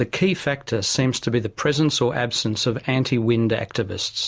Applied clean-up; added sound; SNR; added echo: none; none; none; none.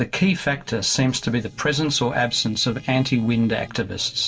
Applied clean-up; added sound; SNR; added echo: neural separator model SepFormer DNS4.